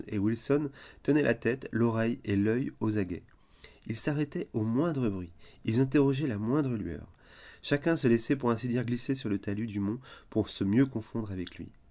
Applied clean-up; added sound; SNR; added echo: none; none; none; none.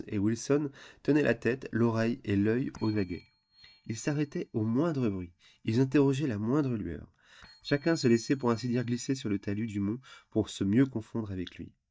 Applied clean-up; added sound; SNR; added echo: neural mask model DeepFilterNet 3.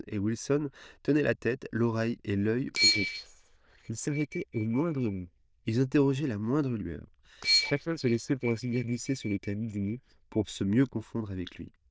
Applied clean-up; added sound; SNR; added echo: neural diffusion model UNIVERSE++.